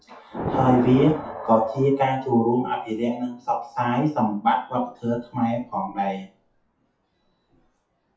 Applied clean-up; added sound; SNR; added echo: classical method WPE with log-MMSE.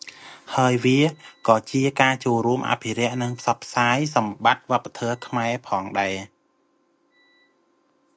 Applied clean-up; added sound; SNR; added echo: none; none; none; none.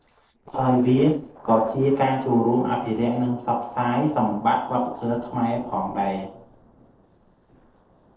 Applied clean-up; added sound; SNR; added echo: neural separator model SepFormer DNS4.